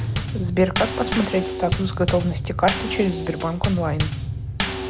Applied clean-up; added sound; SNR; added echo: none; Bass drum / Snare drum / Drum kit; 2 dB; none.